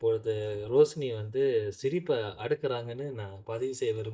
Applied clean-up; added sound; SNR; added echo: neural mask model DeepFilterNet 3.